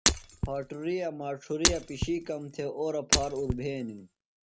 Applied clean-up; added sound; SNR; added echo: none; Shatter; -2 dB; none.